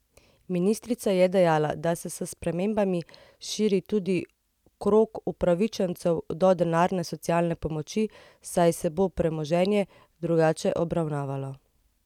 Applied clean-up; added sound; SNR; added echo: none; none; none; none.